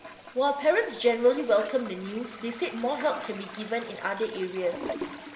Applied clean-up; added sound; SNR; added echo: none; Toilet flush; 13 dB; reverberation time 1.0 s.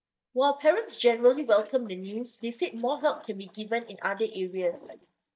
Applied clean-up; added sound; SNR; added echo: neural mask model DeepFilterNet 3.